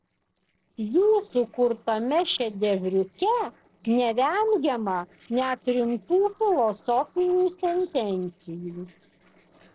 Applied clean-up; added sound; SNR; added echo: neural separator model SepFormer DNS4.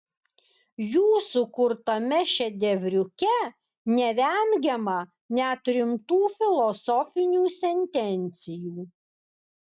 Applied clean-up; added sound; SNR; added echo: none; none; none; none.